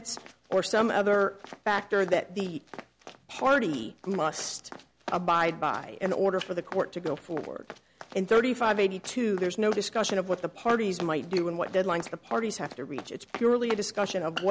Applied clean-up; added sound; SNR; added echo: none; Run; 16 dB; none.